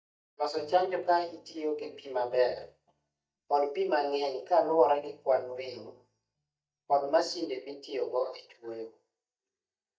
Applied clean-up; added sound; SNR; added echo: neural mask model DeepFilterNet 3.